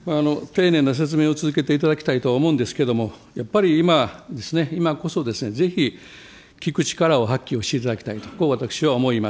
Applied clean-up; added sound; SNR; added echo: none; none; none; none.